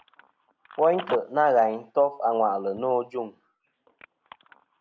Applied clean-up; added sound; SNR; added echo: none; Telephone; 19 dB; none.